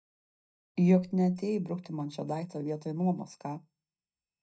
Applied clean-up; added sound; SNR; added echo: neural mask model DeepFilterNet 3.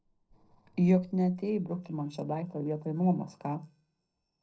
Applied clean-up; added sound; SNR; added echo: neural separator model SepFormer DNS4.